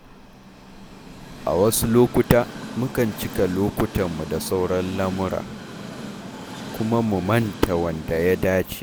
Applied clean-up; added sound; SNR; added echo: none; Train; 12 dB; none.